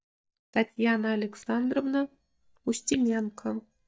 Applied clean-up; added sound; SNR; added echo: neural mask model DeepFilterNet 3.